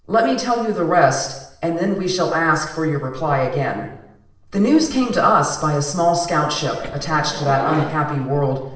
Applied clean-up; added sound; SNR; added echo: neural separator model SepFormer DNS4.